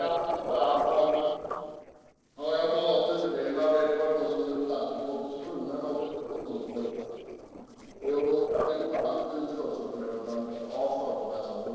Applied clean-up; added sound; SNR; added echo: neural separator model SepFormer DNS4.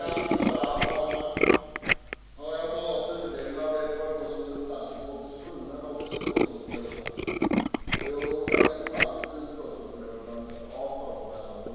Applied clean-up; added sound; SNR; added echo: none; Tools; -3 dB; reverberation time 1.9 s.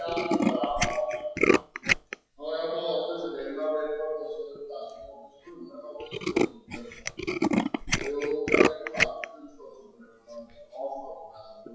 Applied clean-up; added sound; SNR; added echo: classical method WPE with log-MMSE.